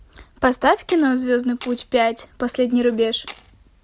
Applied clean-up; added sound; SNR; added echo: none; Tools; 19 dB; none.